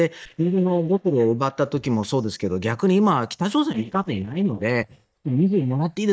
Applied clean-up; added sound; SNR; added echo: neural mask model DeepFilterNet 3.